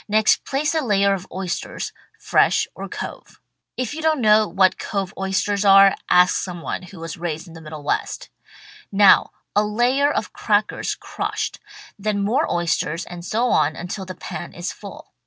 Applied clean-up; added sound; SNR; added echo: none; none; none; none.